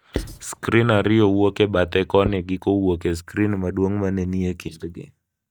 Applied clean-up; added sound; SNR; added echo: neural mask model DeepFilterNet 3.